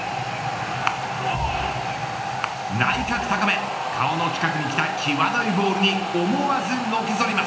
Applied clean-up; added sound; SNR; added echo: none; Domestic sounds, home sounds; 6 dB; reverberation time 0.8 s.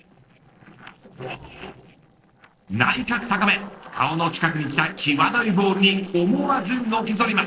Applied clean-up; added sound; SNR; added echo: neural separator model SepFormer DNS4.